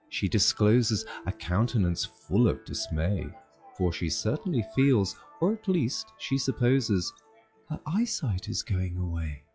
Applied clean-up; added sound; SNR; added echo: classical method log-MMSE.